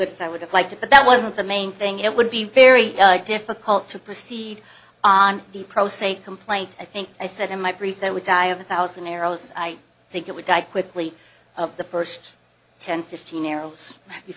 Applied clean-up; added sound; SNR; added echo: none; none; none; none.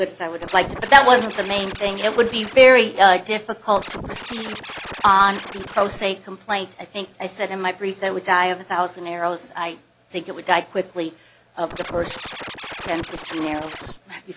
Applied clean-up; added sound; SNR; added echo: none; Scratching (performance technique); 12 dB; none.